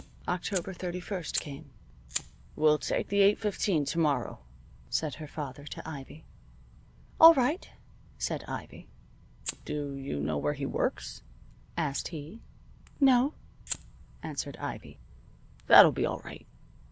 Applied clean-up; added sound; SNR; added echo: none; Fire; 18 dB; none.